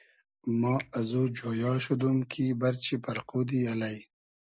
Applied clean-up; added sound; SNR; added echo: neural mask model Resemble Enhance denoiser.